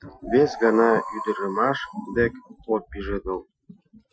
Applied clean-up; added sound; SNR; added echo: classical method Wiener filter.